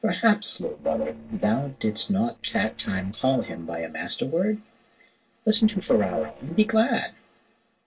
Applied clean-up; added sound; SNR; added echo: neural separator model SepFormer DNS4.